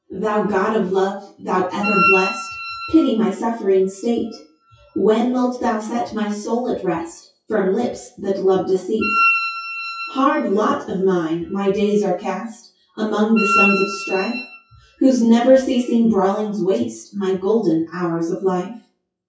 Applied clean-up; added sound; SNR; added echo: classical method WPE with log-MMSE.